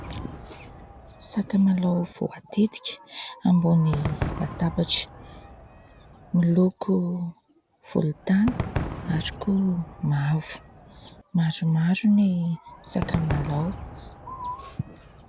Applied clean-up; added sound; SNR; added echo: none; Crowd / Cheering / Fireworks; 11 dB; none.